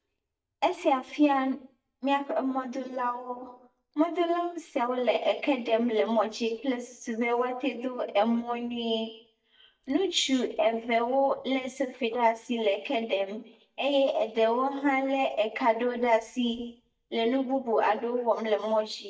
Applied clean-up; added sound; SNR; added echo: neural mask model DeepFilterNet 3.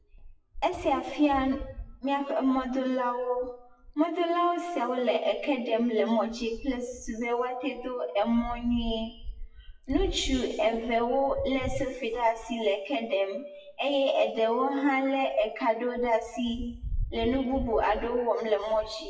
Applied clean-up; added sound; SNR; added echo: classical method WPE with log-MMSE.